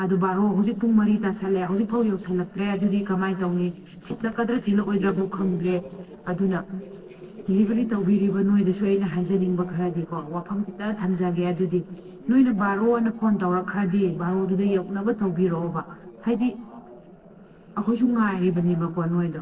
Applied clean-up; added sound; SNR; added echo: neural separator model SepFormer DNS4.